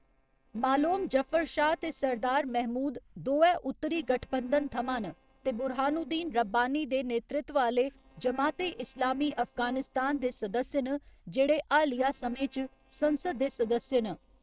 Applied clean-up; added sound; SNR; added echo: neural separator model SepFormer DNS4.